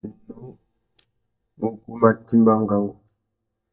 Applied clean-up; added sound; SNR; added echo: neural mask model DeepFilterNet 3.